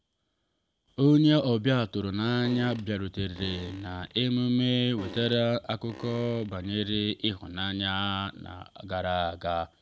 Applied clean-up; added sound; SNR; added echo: none; Fart; 18 dB; none.